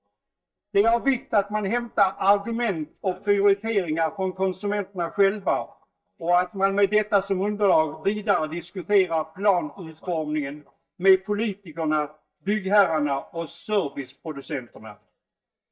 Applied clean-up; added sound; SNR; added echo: neural mask model DeepFilterNet 3.